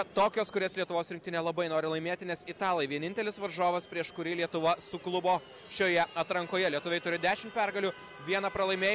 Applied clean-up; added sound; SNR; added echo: none; none; none; none.